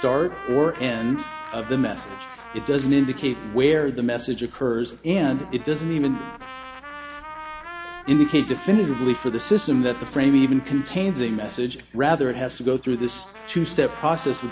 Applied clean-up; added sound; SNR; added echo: none; Trumpet; 16 dB; none.